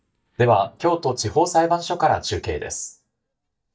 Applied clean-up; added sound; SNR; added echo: neural mask model DeepFilterNet 3.